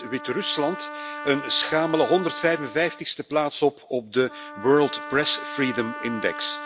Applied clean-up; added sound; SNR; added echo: none; Trumpet; 12 dB; none.